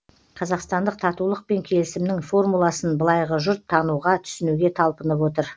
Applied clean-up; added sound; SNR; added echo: none; none; none; none.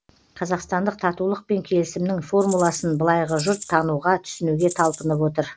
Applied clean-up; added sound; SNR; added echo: none; Rattle (instrument); 16 dB; none.